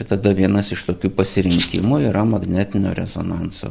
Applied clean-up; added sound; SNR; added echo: none; Rattle (instrument); 4 dB; none.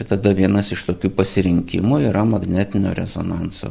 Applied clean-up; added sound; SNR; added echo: none; none; none; none.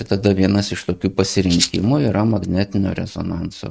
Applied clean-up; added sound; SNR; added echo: neural mask model RNNoise.